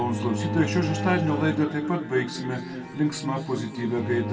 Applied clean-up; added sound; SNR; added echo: none; Bowed string instrument; 7 dB; reverberation time 2.0 s.